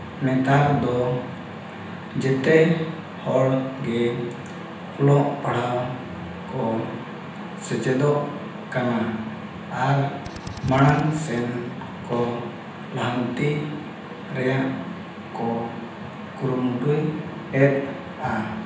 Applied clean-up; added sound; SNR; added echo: none; Drill; 17 dB; reverberation time 0.9 s.